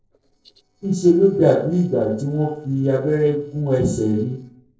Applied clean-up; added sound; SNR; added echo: neural separator model SepFormer DNS4.